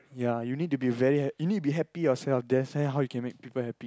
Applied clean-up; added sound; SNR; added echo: none; none; none; none.